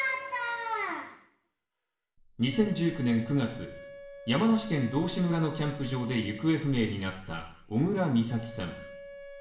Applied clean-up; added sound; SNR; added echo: none; Wind instrument, woodwind instrument; 17 dB; reverberation time 0.7 s.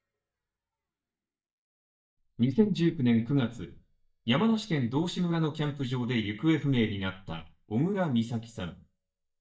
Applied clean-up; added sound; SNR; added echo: neural mask model DeepFilterNet 3.